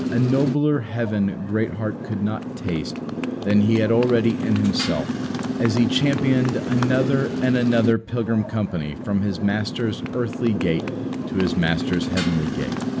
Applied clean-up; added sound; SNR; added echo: none; Motorcycle; 4 dB; none.